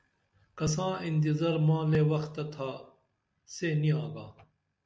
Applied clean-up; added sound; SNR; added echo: none; none; none; none.